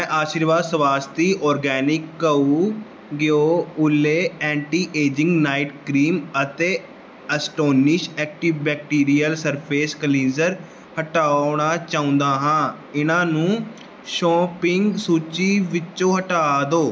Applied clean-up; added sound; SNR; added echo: none; none; none; none.